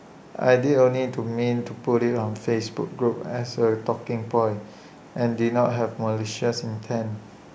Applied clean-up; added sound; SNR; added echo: none; none; none; none.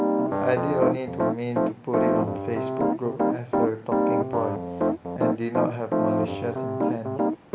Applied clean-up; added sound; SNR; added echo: none; Piano; -5 dB; none.